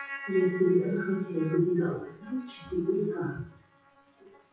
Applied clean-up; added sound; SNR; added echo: classical method WPE with log-MMSE.